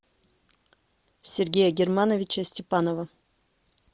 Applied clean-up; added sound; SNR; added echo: none; none; none; none.